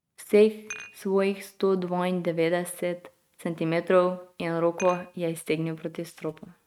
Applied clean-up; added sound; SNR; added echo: neural mask model RNNoise.